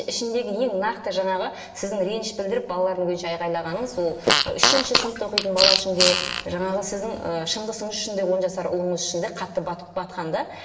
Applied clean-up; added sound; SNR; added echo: none; Fart; -2 dB; reverberation time 1.0 s.